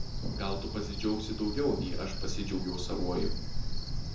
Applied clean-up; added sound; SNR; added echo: none; Cricket; -2 dB; reverberation time 0.6 s.